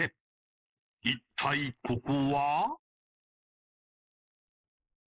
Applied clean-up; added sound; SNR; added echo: neural mask model Resemble Enhance denoiser.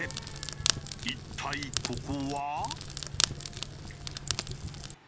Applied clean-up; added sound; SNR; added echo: none; Crackle; -4 dB; none.